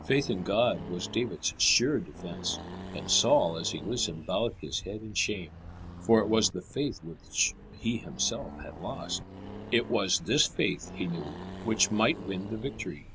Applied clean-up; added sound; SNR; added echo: none; Accelerating, revving, vroom; 13 dB; none.